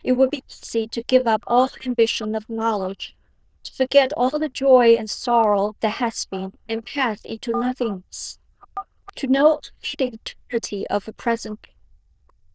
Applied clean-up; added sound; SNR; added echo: neural diffusion model UNIVERSE++.